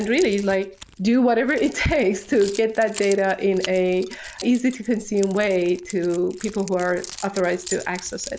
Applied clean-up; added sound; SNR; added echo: none; Keys jangling; 18 dB; none.